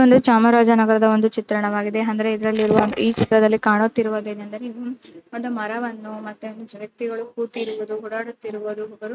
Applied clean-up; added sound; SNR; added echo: neural mask model RNNoise.